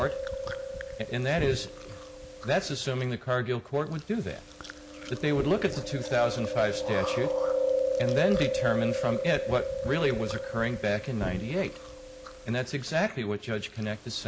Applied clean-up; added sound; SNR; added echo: none; Chewing, mastication; 3 dB; none.